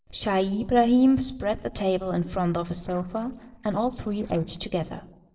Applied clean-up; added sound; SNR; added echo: neural separator model SepFormer DNS4.